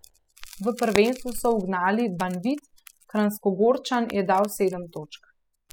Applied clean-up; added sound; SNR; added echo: classical method spectral subtraction.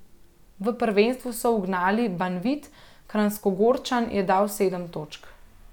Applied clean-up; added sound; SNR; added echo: none; none; none; none.